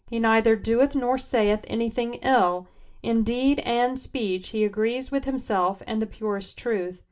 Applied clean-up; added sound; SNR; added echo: none; none; none; reverberation time 0.2 s.